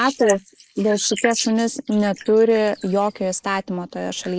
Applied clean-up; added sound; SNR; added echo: neural mask model Resemble Enhance denoiser.